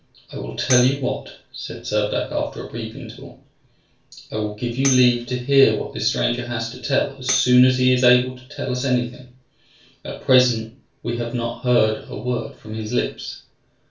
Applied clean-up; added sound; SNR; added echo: none; Tambourine; 10 dB; reverberation time 0.3 s.